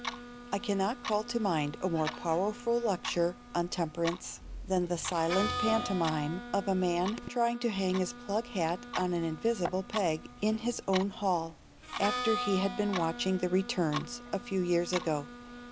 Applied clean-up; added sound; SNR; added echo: none; Harmonica + Clock; 9 dB; none.